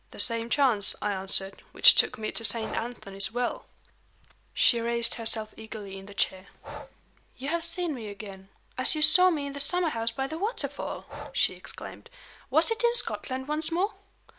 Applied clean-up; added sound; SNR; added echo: none; Breathing; 18 dB; none.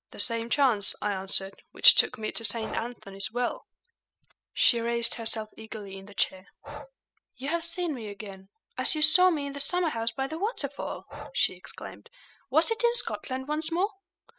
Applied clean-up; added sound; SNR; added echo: classical method spectral subtraction.